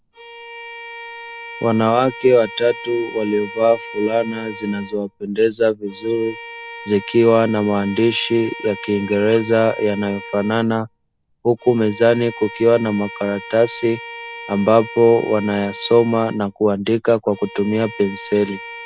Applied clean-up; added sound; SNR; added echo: none; Bowed string instrument; 16 dB; none.